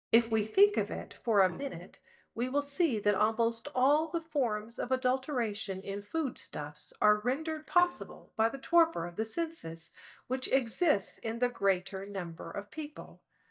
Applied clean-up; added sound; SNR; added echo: neural mask model DeepFilterNet 3.